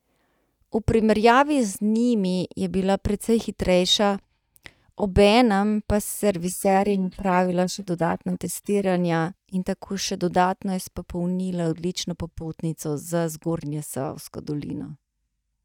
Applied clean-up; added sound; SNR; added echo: neural mask model DeepFilterNet 3.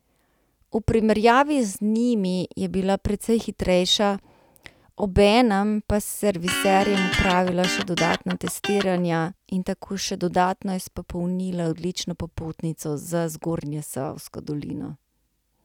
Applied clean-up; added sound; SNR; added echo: none; Electric guitar; 5 dB; none.